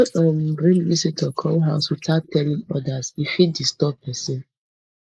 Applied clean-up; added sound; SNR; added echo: neural mask model Resemble Enhance denoiser.